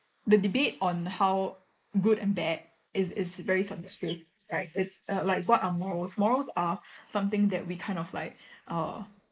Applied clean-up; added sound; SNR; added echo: neural mask model Resemble Enhance denoiser.